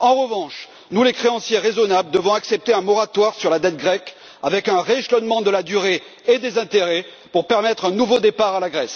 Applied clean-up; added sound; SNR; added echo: none; none; none; none.